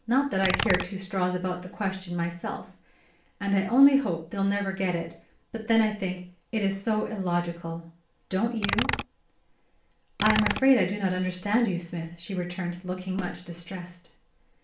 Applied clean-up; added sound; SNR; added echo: none; Computer keyboard; 5 dB; reverberation time 0.4 s.